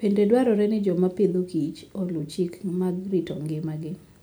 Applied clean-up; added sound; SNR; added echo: none; none; none; none.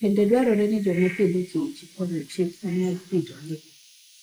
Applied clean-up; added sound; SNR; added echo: neural mask model Resemble Enhance denoiser.